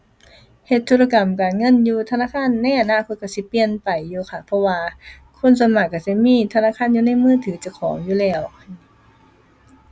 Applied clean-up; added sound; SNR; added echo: none; none; none; none.